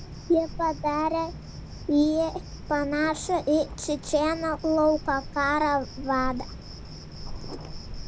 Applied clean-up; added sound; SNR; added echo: none; Cricket; 11 dB; none.